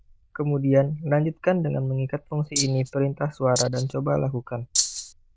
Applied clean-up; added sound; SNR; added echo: neural diffusion model UNIVERSE++.